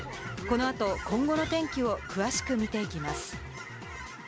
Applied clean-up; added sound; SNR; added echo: none; Chirp, tweet / Fowl; 12 dB; none.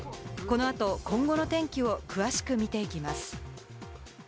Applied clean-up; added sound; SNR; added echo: none; none; none; none.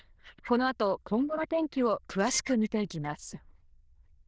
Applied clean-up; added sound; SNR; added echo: neural diffusion model UNIVERSE++.